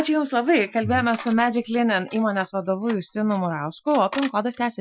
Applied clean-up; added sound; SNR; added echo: classical method Wiener filter.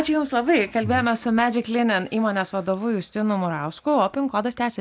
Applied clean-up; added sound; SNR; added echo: none; none; none; none.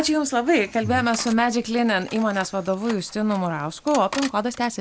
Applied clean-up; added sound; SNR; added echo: none; Cutlery, silverware; 17 dB; none.